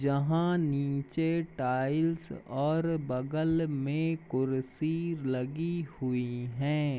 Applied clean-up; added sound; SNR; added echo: none; none; none; none.